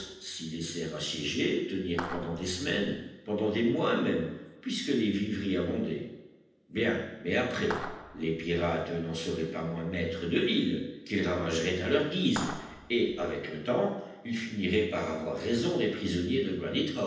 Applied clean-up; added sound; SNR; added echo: none; Clapping; 10 dB; reverberation time 0.9 s.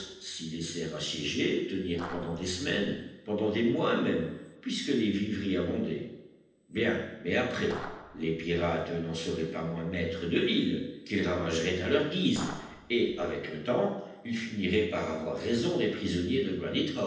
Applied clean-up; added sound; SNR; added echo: neural separator model SepFormer DNS4.